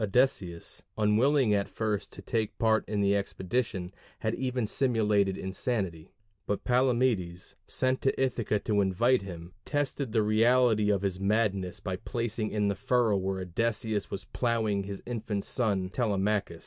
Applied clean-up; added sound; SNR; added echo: none; none; none; none.